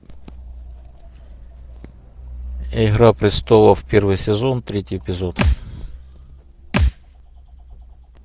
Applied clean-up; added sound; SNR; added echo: none; Thump, thud; 2 dB; none.